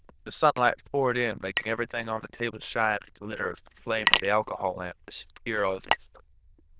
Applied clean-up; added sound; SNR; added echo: neural diffusion model UNIVERSE++.